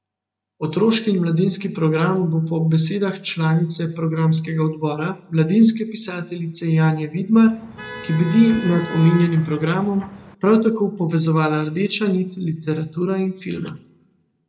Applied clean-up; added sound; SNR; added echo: none; Motor vehicle (road); 15 dB; reverberation time 0.6 s.